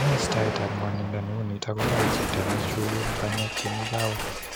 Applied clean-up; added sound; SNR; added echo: none; Explosion; 0 dB; none.